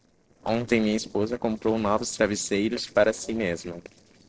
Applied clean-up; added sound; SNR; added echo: neural separator model SepFormer DNS4.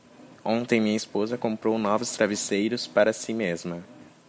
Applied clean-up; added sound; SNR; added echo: none; none; none; none.